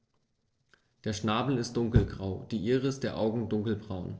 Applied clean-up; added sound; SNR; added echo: neural separator model SepFormer DNS4.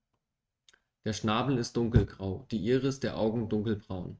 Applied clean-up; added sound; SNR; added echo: neural mask model RNNoise.